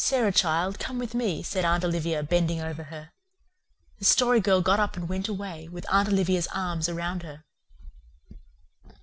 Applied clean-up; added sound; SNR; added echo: neural separator model SepFormer DNS4.